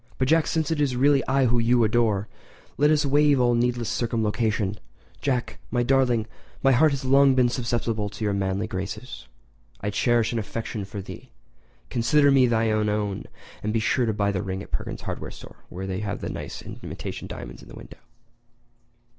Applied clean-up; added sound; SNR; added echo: none; none; none; none.